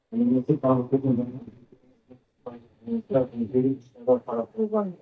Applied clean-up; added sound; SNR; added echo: neural mask model DeepFilterNet 3.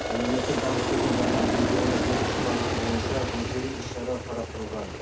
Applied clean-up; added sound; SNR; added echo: none; Aircraft; -4 dB; reverberation time 0.3 s.